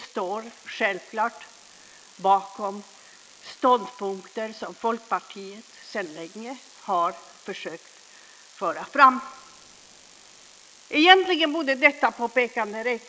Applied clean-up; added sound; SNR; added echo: neural mask model Resemble Enhance denoiser.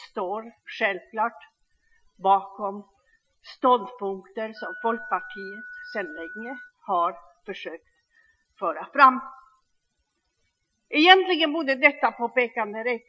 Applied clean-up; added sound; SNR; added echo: classical method Wiener filter.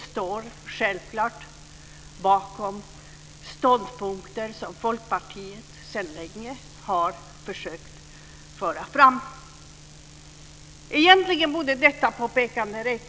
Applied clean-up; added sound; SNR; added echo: none; none; none; none.